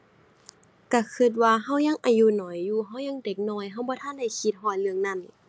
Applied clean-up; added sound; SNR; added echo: none; none; none; none.